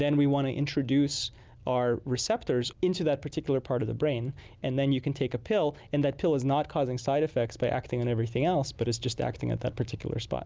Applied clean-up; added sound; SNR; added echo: none; none; none; none.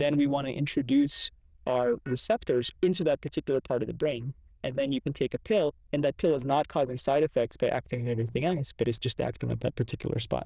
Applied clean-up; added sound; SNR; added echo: neural diffusion model UNIVERSE++.